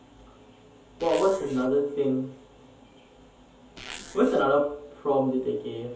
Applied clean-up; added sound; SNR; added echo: none; Zipper (clothing); 15 dB; reverberation time 0.5 s.